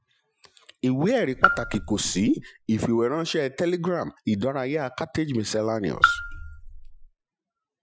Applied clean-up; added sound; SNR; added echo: classical method Wiener filter.